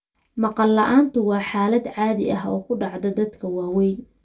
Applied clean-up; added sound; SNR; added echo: none; none; none; reverberation time 0.1 s.